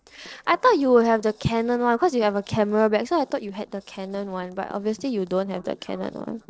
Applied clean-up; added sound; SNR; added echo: neural separator model SepFormer DNS4.